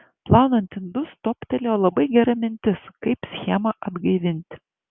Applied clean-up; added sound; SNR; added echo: none; none; none; none.